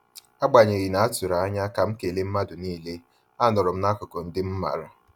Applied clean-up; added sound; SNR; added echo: none; none; none; none.